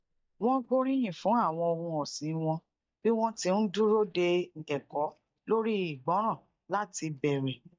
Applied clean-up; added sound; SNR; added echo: neural mask model DeepFilterNet 3.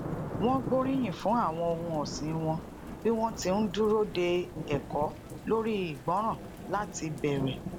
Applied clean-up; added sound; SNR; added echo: none; Thunder / Rain; 9 dB; none.